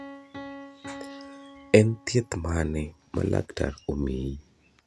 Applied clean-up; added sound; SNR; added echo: none; Piano; 18 dB; none.